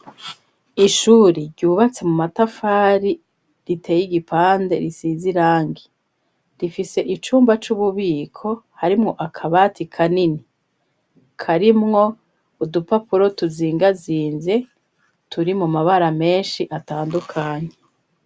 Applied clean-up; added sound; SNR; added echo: none; none; none; none.